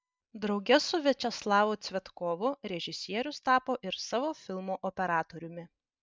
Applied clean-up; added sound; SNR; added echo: none; none; none; none.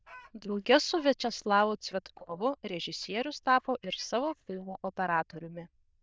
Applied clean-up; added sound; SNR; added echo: neural diffusion model UNIVERSE++.